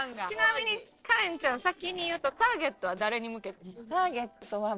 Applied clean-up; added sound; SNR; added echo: neural separator model SepFormer DNS4.